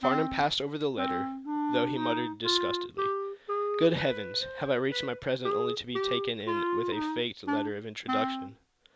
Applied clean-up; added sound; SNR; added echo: none; Wind instrument, woodwind instrument; 1 dB; none.